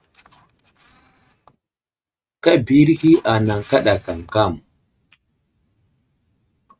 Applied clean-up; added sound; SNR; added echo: neural mask model RNNoise.